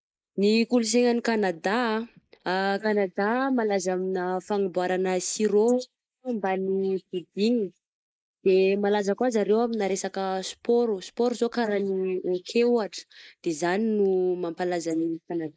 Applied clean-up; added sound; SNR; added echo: neural mask model Resemble Enhance denoiser.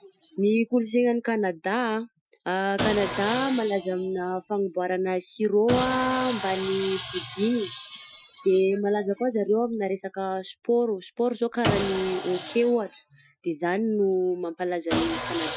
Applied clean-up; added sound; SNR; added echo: classical method Wiener filter.